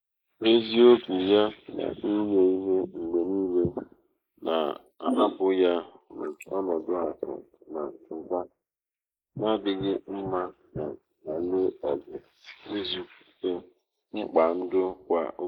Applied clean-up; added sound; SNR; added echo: neural mask model Resemble Enhance denoiser.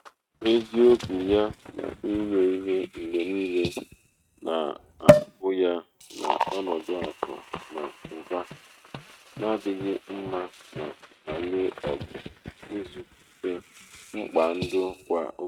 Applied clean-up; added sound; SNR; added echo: neural mask model RNNoise.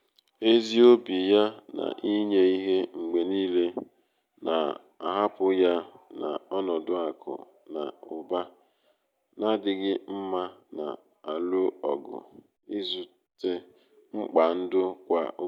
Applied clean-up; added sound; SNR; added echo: none; none; none; none.